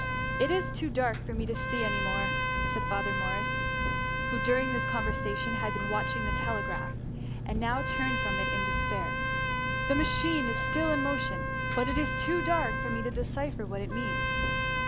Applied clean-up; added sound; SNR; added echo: none; Trumpet + Engine; -4 dB; none.